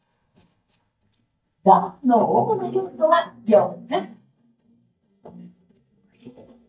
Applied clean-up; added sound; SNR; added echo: neural mask model DeepFilterNet 3.